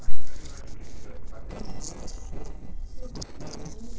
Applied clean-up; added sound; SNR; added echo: neural separator model SepFormer DNS4.